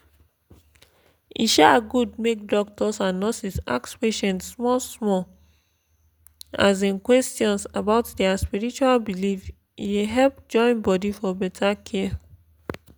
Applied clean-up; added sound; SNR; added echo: none; none; none; none.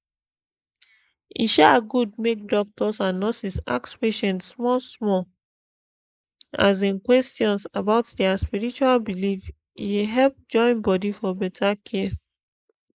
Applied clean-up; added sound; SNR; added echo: neural mask model Resemble Enhance denoiser.